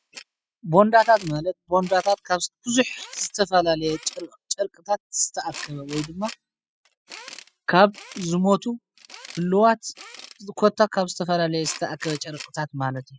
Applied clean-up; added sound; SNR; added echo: classical method spectral subtraction.